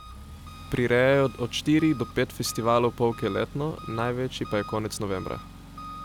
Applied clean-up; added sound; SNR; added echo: none; Engine; 15 dB; none.